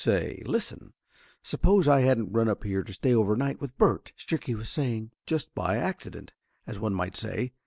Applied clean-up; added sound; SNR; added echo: none; none; none; none.